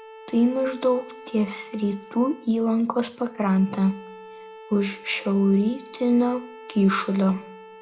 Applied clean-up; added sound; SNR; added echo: none; Bowed string instrument; 19 dB; reverberation time 0.5 s.